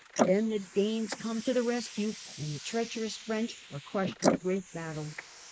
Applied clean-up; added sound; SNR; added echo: neural mask model Resemble Enhance denoiser.